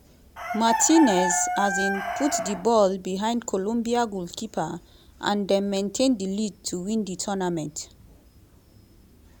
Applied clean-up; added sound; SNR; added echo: none; Chicken, rooster; 8 dB; none.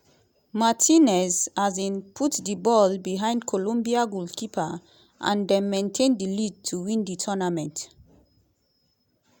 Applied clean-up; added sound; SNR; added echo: none; none; none; none.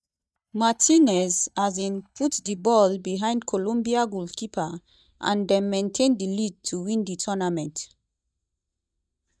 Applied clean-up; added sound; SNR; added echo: neural mask model DeepFilterNet 3.